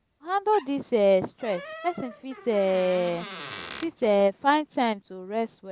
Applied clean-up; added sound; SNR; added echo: none; Door; 18 dB; none.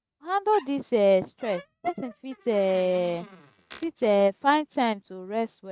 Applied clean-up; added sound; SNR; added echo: neural mask model RNNoise.